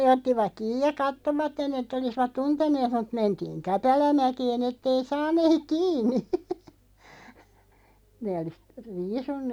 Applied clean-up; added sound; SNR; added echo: none; none; none; none.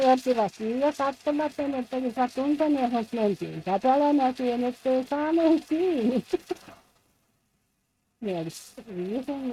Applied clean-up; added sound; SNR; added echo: neural mask model RNNoise.